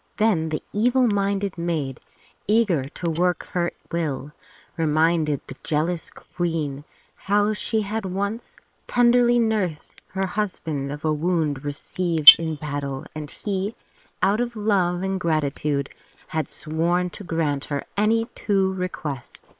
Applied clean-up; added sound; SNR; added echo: neural separator model SepFormer WHAM!.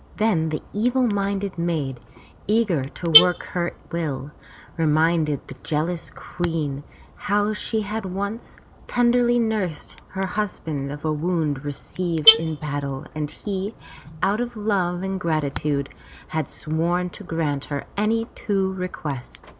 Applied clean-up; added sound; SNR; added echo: none; Alarm / Car; 7 dB; none.